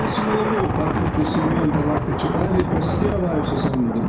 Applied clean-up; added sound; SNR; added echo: none; Thunder; -1 dB; reverberation time 0.4 s.